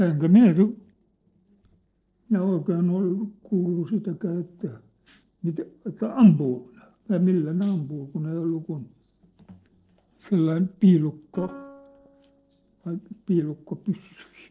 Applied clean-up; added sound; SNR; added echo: neural separator model SepFormer DNS4.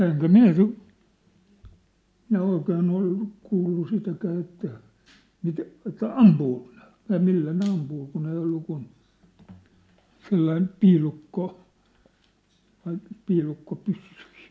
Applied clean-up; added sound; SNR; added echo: none; none; none; none.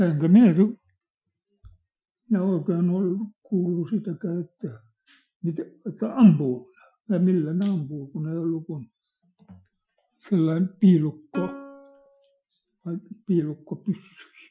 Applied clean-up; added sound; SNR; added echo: classical method Wiener filter.